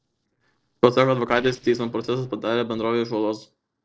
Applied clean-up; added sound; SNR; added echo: neural separator model SepFormer DNS4.